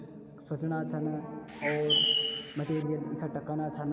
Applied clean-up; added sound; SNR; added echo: none; Bird; -4 dB; none.